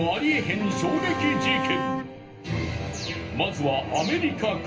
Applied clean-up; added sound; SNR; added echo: none; Bowed string instrument; 3 dB; reverberation time 0.3 s.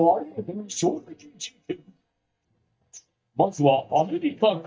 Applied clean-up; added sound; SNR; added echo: neural mask model DeepFilterNet 3.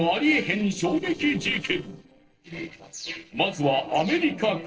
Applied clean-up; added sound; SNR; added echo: neural separator model SepFormer DNS4.